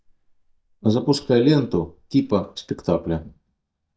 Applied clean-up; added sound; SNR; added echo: neural mask model DeepFilterNet 3.